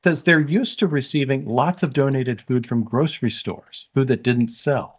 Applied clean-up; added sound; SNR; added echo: neural mask model DeepFilterNet 3.